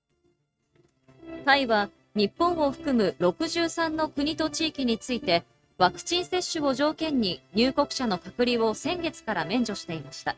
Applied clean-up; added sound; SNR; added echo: neural mask model RNNoise.